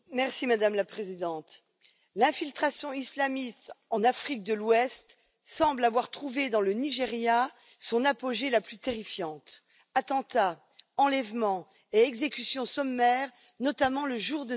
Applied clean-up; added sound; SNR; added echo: none; none; none; none.